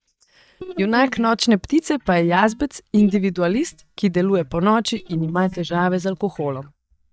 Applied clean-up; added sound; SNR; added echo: neural mask model DeepFilterNet 3.